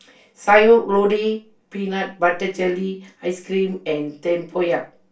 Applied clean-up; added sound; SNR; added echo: none; none; none; reverberation time 0.2 s.